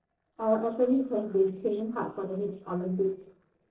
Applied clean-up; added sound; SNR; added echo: neural separator model SepFormer DNS4.